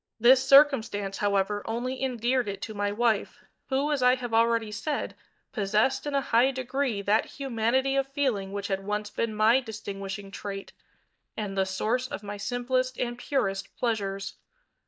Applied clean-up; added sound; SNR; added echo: neural mask model DeepFilterNet 3.